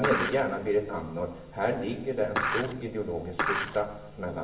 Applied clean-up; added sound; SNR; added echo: none; Skateboard; 1 dB; reverberation time 0.9 s.